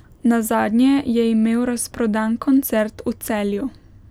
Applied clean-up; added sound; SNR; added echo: none; none; none; none.